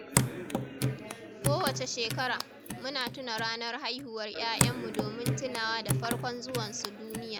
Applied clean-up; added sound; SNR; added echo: none; Hands / Wood; -1 dB; none.